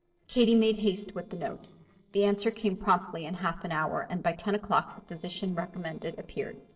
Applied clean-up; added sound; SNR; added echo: neural separator model SepFormer DNS4.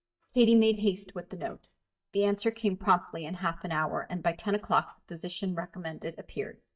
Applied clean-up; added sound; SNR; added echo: neural mask model DeepFilterNet 3.